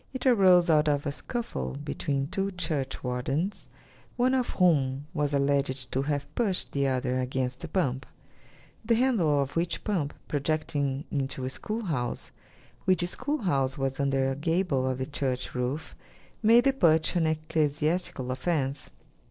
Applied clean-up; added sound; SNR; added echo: neural separator model SepFormer DNS4.